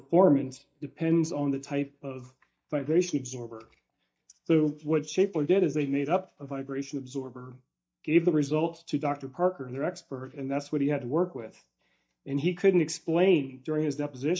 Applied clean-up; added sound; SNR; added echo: neural mask model DeepFilterNet 3.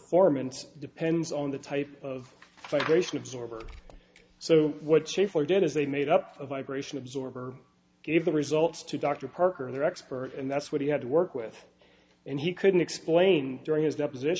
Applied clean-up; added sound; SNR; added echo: none; none; none; none.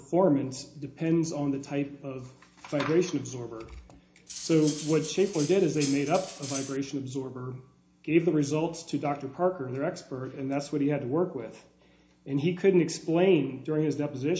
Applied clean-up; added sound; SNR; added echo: none; Cutlery, silverware; 12 dB; reverberation time 0.4 s.